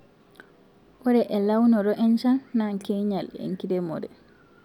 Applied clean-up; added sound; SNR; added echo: none; none; none; none.